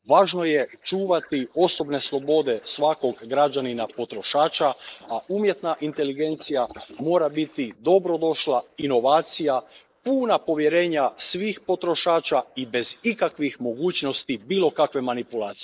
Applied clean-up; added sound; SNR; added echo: neural mask model Resemble Enhance denoiser.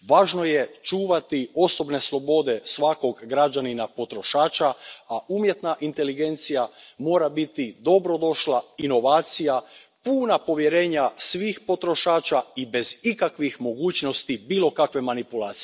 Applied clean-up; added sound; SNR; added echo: none; none; none; none.